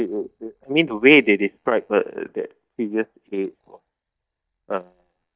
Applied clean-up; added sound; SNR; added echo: neural mask model DeepFilterNet 3.